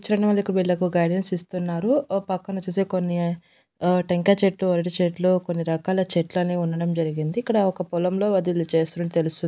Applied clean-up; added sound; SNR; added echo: none; none; none; none.